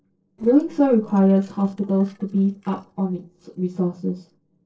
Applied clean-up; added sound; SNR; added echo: neural separator model SepFormer DNS4.